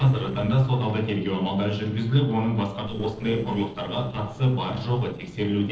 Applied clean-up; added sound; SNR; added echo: neural separator model SepFormer DNS4.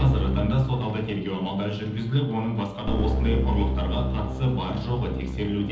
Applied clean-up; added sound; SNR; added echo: none; Keyboard (musical); 2 dB; reverberation time 1.3 s.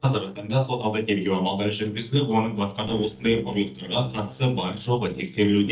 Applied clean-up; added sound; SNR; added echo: neural mask model DeepFilterNet 3.